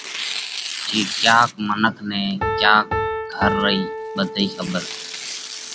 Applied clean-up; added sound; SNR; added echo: none; Piano + Tearing; 5 dB; none.